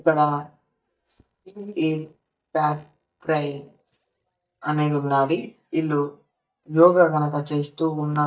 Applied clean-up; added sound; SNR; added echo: neural mask model DeepFilterNet 3.